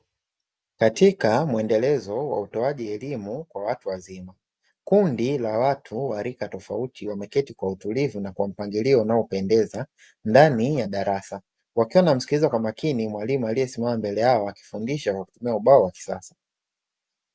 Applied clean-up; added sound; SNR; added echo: none; none; none; none.